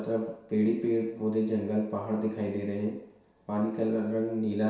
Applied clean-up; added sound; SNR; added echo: none; none; none; reverberation time 0.7 s.